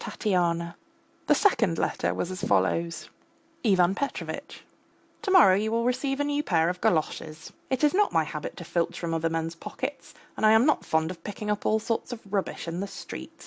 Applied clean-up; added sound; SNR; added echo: none; none; none; none.